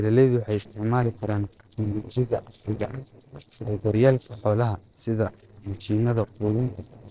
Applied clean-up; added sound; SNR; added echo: neural separator model SepFormer DNS4.